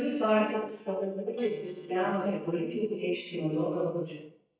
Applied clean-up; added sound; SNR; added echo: neural mask model DeepFilterNet 3.